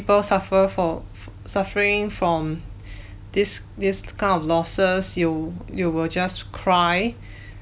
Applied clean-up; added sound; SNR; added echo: none; none; none; none.